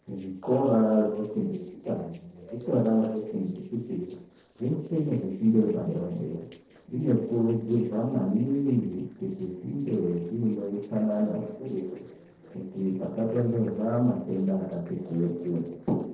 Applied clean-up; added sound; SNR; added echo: neural separator model SepFormer DNS4.